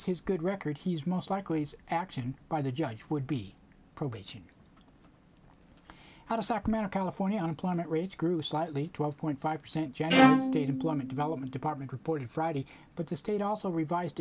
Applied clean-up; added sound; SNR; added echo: none; Bowed string instrument; -4 dB; none.